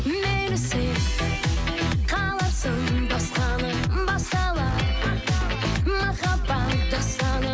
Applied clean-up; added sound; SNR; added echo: none; none; none; none.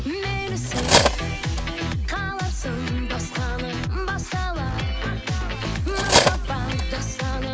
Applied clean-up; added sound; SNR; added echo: none; Cutlery, silverware; -2 dB; none.